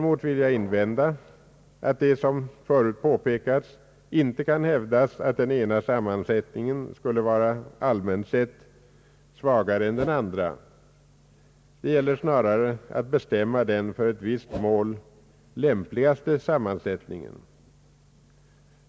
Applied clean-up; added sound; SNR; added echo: none; Whoosh, swoosh, swish; 13 dB; none.